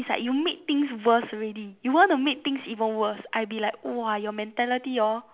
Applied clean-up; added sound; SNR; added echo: none; none; none; none.